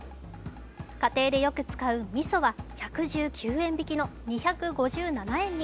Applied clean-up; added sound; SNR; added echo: none; none; none; none.